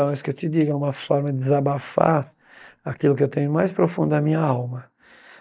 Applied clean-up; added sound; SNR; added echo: neural mask model DeepFilterNet 3.